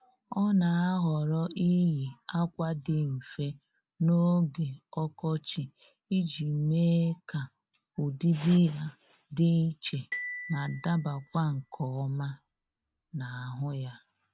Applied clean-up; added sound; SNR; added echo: none; Glockenspiel; 15 dB; none.